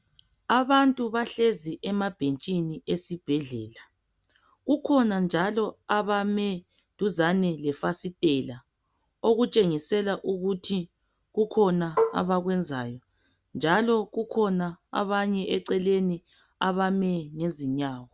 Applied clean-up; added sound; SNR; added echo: none; Marimba, xylophone; 3 dB; none.